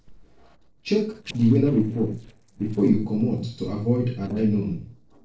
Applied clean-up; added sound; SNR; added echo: neural separator model SepFormer DNS4.